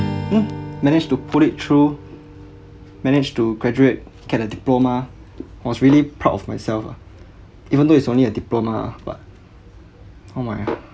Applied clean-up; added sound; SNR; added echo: none; Strum; 16 dB; none.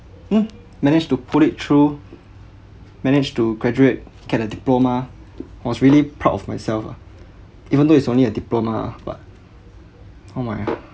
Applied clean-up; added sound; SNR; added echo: none; none; none; none.